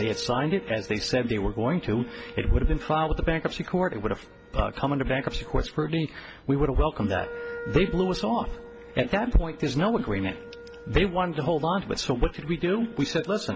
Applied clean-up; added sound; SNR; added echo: none; Wind instrument, woodwind instrument; 17 dB; none.